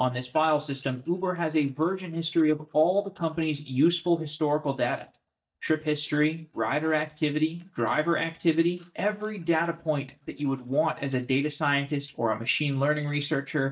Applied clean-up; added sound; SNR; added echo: neural mask model DeepFilterNet 3.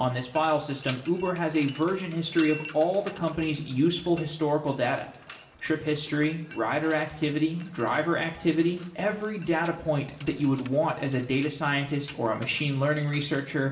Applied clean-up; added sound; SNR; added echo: none; Mechanisms; 20 dB; reverberation time 0.7 s.